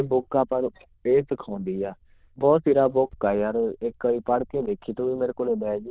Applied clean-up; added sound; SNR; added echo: neural diffusion model UNIVERSE++.